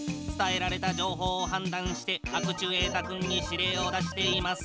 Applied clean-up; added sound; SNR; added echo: none; Bass guitar; 17 dB; none.